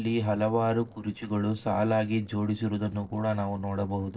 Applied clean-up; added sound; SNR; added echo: neural separator model SepFormer DNS4.